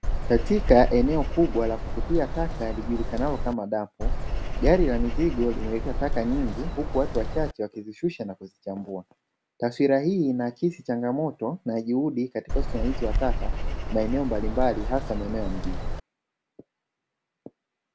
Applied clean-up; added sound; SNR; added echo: none; Bird vocalization, bird call, bird song; -1 dB; none.